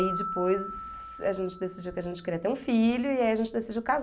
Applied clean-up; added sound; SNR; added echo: none; Keyboard (musical); 11 dB; none.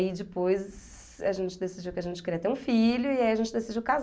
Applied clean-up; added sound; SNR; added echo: none; none; none; none.